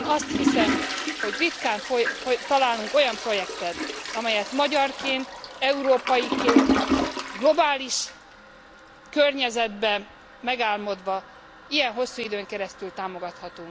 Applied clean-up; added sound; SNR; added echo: none; Toilet flush; 4 dB; none.